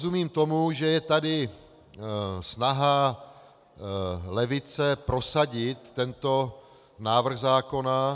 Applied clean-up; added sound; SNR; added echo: none; none; none; none.